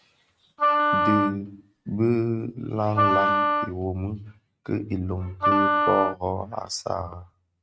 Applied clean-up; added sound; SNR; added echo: neural mask model RNNoise.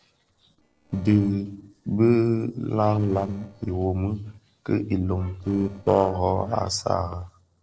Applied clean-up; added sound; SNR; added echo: neural separator model SepFormer DNS4.